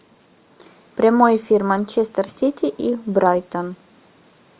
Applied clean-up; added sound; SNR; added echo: none; none; none; none.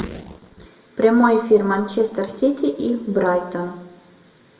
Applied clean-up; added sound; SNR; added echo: none; none; none; reverberation time 0.9 s.